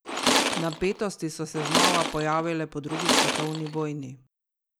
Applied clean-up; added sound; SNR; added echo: none; Tools; -3 dB; none.